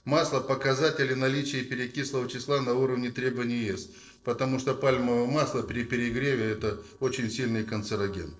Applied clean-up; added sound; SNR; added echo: neural separator model SepFormer DNS4.